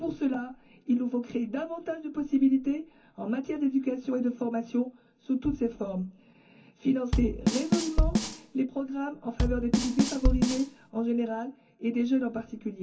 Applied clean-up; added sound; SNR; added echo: none; Bass drum / Snare drum / Drum kit; -2 dB; reverberation time 0.3 s.